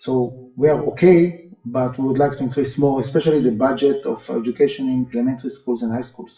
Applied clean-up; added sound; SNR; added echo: classical method WPE with log-MMSE.